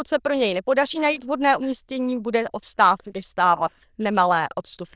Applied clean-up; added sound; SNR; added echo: neural diffusion model UNIVERSE++.